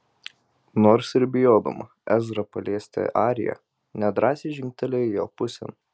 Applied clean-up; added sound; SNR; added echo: none; none; none; none.